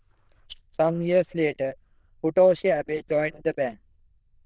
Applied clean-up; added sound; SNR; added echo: neural diffusion model UNIVERSE++.